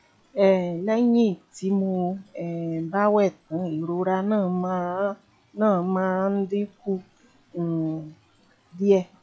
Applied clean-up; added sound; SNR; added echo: classical method log-MMSE.